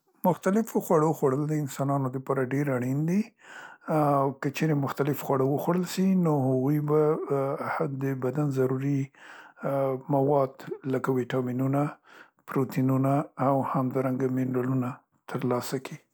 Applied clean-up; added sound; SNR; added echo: none; none; none; none.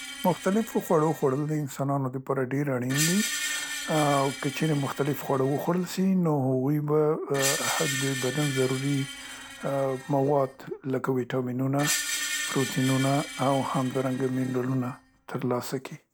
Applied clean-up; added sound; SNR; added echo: none; Screech; 9 dB; none.